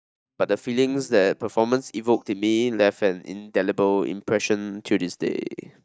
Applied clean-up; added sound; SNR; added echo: neural mask model DeepFilterNet 3.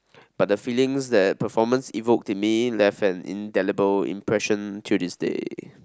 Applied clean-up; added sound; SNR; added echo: none; none; none; none.